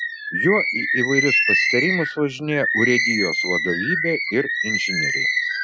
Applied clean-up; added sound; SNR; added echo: classical method Wiener filter.